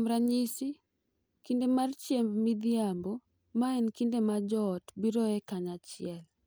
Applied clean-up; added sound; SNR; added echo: none; none; none; none.